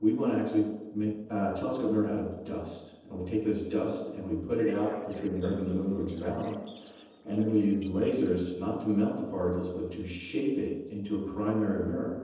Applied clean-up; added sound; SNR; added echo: neural separator model SepFormer DNS4.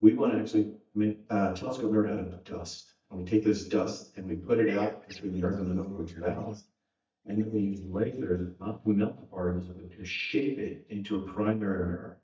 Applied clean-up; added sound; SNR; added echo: neural mask model DeepFilterNet 3.